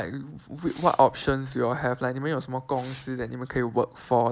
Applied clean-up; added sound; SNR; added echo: none; Fireworks; 19 dB; none.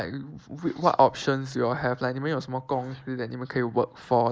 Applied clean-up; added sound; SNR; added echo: neural mask model Resemble Enhance denoiser.